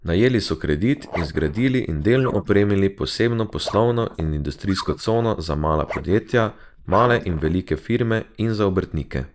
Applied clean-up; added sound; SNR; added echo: neural mask model Resemble Enhance denoiser.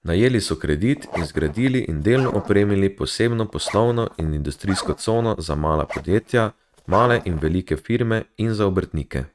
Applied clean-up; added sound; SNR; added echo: neural mask model RNNoise.